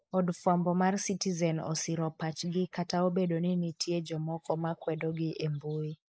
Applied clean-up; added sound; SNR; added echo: neural mask model Resemble Enhance denoiser.